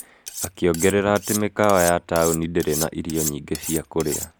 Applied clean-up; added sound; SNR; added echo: none; Cutlery, silverware; 10 dB; none.